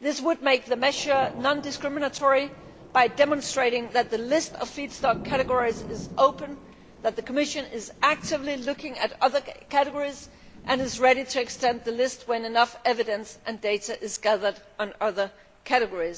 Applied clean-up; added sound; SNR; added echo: none; Thunder / Rain; 18 dB; none.